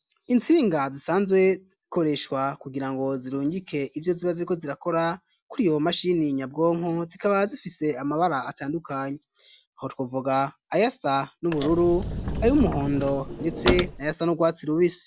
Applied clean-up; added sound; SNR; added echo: none; Sliding door / Slam / Wood; 4 dB; none.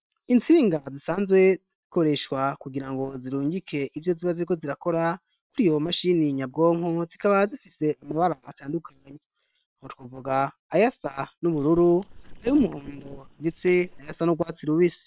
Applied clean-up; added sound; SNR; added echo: neural separator model SepFormer WHAM!.